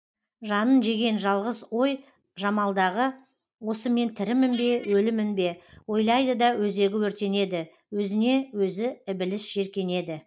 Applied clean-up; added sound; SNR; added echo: neural mask model DeepFilterNet 3.